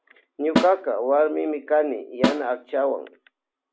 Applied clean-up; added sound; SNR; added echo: none; Snare drum; 4 dB; none.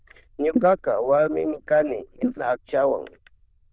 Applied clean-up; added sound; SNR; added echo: neural diffusion model UNIVERSE++.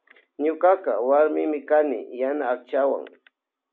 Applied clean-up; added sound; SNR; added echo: none; none; none; none.